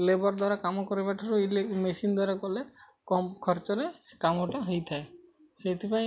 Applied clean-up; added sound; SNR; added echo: none; none; none; none.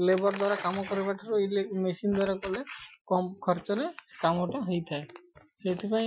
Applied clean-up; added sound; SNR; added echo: classical method Wiener filter.